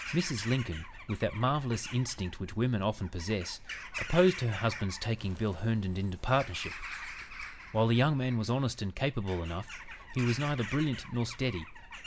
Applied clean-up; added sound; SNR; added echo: none; Bird vocalization, bird call, bird song / Crow; 13 dB; none.